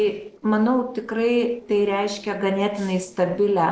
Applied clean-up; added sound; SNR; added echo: neural separator model SepFormer DNS4.